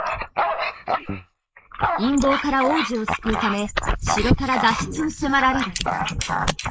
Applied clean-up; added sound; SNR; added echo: neural mask model Resemble Enhance denoiser.